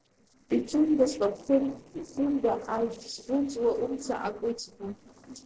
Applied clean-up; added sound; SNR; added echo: neural separator model SepFormer DNS4.